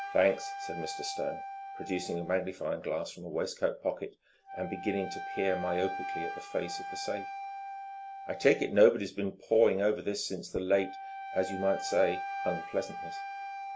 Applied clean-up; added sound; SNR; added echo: none; Wind instrument, woodwind instrument; 9 dB; none.